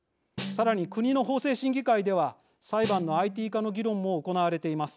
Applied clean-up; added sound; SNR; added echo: none; Snare drum; 14 dB; none.